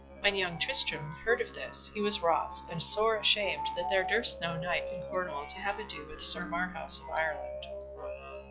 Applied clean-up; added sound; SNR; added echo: classical method log-MMSE.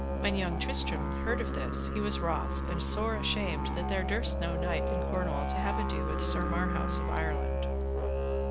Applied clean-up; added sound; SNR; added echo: none; Musical instrument; -3 dB; none.